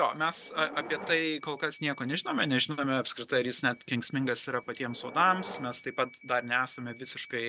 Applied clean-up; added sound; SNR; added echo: none; Subway, metro, underground / Door; 17 dB; none.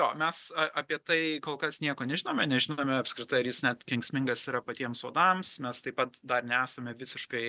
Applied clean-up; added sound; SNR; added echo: none; none; none; none.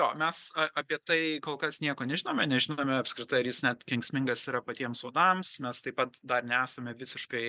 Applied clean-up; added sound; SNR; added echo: neural mask model Resemble Enhance denoiser.